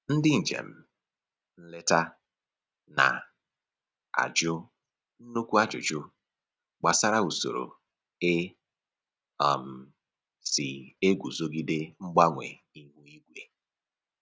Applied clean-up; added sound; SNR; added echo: none; none; none; none.